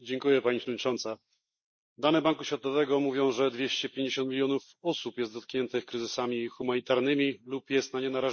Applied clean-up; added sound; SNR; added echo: neural mask model Resemble Enhance denoiser.